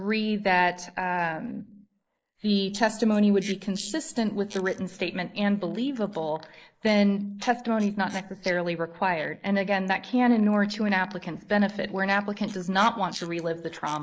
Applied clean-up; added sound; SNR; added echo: neural mask model Resemble Enhance denoiser.